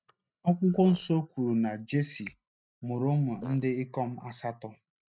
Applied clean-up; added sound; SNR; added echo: neural mask model RNNoise.